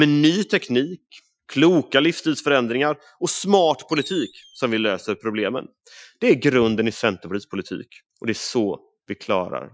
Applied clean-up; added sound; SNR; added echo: classical method Wiener filter.